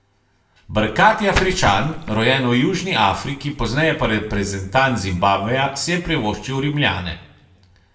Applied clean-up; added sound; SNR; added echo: none; Splash, splatter; 9 dB; reverberation time 0.5 s.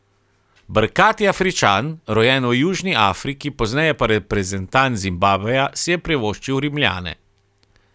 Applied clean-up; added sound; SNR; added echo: none; none; none; none.